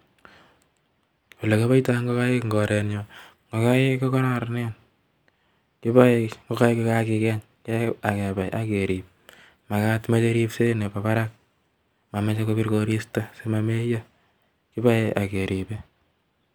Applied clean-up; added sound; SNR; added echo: none; none; none; none.